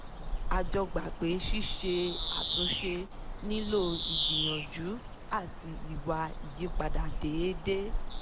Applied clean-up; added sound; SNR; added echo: none; Bird vocalization, bird call, bird song; -2 dB; none.